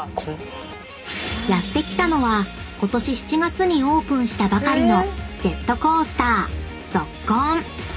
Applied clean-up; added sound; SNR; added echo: none; none; none; reverberation time 0.3 s.